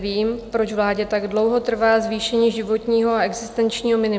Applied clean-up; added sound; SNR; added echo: none; none; none; none.